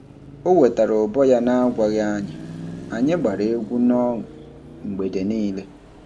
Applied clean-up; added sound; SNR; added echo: none; Car passing by / Traffic noise, roadway noise / Engine; 15 dB; none.